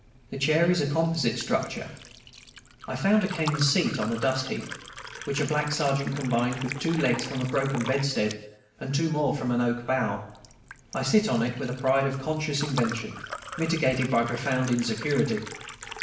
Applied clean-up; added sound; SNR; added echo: none; Liquid; 14 dB; reverberation time 0.8 s.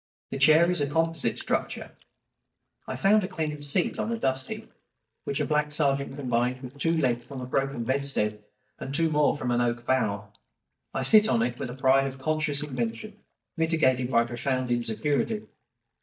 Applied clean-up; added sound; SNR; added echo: neural mask model DeepFilterNet 3.